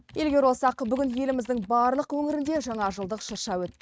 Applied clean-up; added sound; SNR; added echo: neural mask model RNNoise.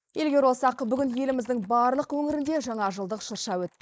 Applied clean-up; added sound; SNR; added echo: neural mask model Resemble Enhance denoiser.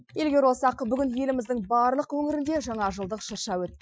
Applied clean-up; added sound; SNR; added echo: classical method Wiener filter.